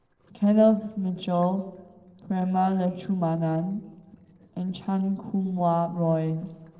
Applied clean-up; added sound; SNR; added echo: neural separator model SepFormer DNS4.